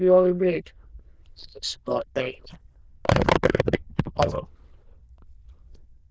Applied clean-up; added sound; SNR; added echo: neural diffusion model UNIVERSE++.